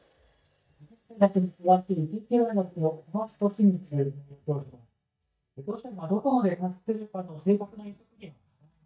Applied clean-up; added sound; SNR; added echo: neural mask model DeepFilterNet 3.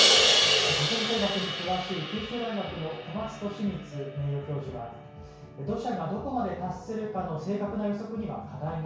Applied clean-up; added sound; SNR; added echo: none; Crash cymbal; -2 dB; reverberation time 0.6 s.